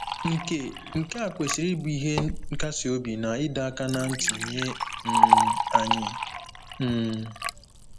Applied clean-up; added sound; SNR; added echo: none; Liquid; -2 dB; none.